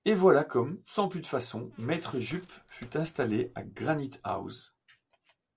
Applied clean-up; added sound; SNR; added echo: neural separator model SepFormer DNS4.